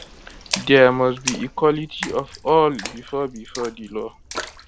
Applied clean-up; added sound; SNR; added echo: none; Splash, splatter; 12 dB; none.